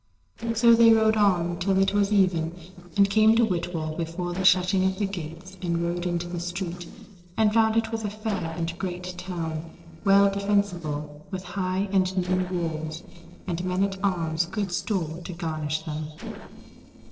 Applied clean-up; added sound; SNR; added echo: neural separator model SepFormer DNS4.